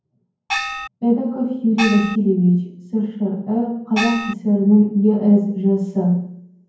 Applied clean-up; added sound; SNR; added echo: none; Gong; 5 dB; reverberation time 0.9 s.